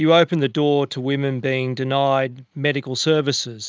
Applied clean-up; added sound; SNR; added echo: none; none; none; none.